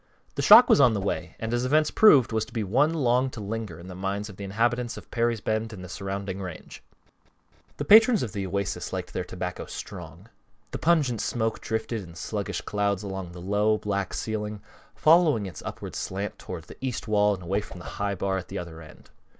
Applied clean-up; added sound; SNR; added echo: none; Whoosh, swoosh, swish; 14 dB; none.